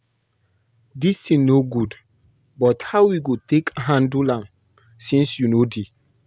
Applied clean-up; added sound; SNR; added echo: none; none; none; none.